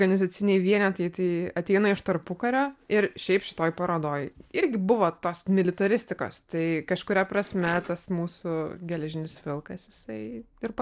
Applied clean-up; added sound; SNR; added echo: neural separator model SepFormer DNS4.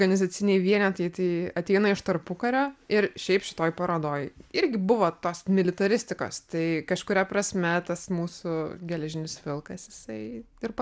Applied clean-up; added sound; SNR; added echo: none; none; none; none.